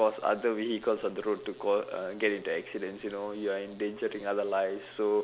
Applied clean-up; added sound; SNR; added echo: none; none; none; none.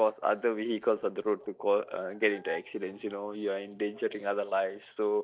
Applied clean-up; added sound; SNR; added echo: neural mask model DeepFilterNet 3.